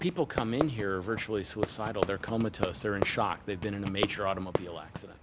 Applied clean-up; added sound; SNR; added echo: none; Fireworks; 4 dB; none.